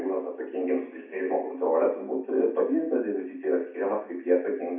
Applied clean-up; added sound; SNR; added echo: none; none; none; reverberation time 0.6 s.